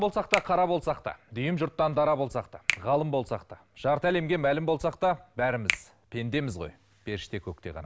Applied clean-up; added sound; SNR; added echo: none; Finger snapping; 10 dB; none.